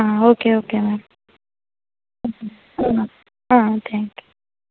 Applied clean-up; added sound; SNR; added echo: none; none; none; none.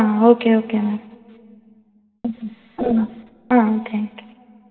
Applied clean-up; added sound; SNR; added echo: none; none; none; reverberation time 2.2 s.